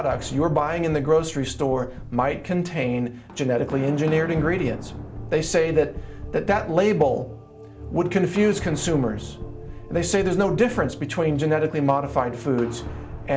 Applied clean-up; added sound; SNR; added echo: none; none; none; none.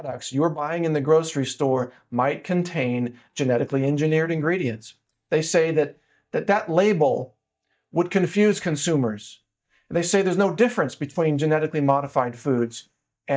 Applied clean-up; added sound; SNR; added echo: neural mask model DeepFilterNet 3.